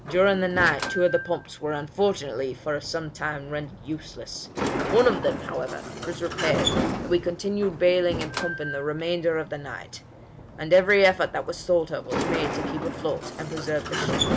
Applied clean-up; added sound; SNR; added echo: none; Sliding door; 6 dB; none.